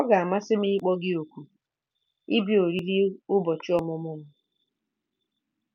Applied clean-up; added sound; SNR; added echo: none; none; none; none.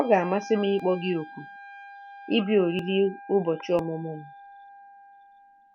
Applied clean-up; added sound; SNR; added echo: none; Wind instrument, woodwind instrument; 17 dB; none.